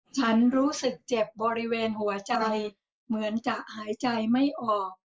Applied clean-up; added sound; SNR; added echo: neural mask model Resemble Enhance denoiser.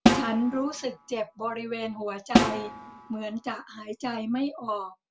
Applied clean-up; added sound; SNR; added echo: none; Snare drum; -3 dB; none.